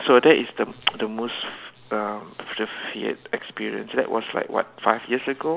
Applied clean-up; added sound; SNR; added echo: none; none; none; none.